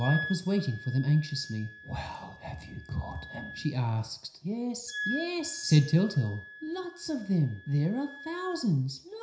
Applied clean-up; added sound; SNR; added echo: none; Wind instrument, woodwind instrument; 13 dB; reverberation time 0.5 s.